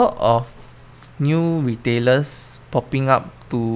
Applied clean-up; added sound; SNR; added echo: none; none; none; none.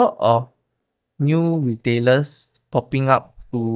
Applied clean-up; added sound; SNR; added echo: neural mask model DeepFilterNet 3.